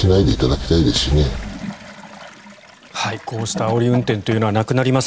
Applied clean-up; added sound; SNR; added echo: none; Toilet flush / Gurgling; 15 dB; none.